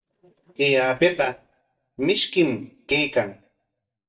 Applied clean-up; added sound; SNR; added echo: neural mask model DeepFilterNet 3.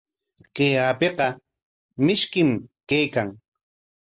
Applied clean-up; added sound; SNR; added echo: none; none; none; none.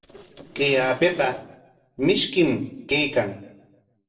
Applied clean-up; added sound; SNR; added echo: neural separator model SepFormer DNS4.